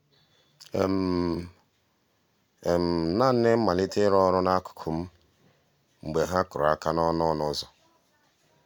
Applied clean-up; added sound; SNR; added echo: none; none; none; none.